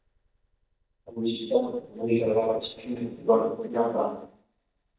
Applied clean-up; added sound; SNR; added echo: neural mask model DeepFilterNet 3.